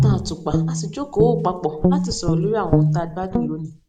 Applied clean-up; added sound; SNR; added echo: none; Guitar; -3 dB; none.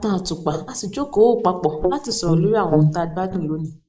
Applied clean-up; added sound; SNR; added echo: neural mask model Resemble Enhance denoiser.